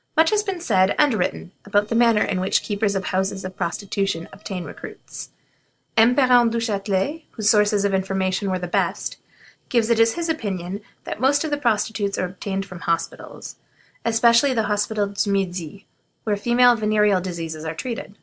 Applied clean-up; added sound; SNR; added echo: neural separator model SepFormer DNS4.